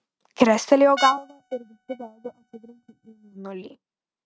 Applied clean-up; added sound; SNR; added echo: neural mask model RNNoise.